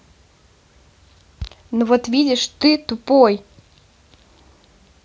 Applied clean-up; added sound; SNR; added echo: none; none; none; none.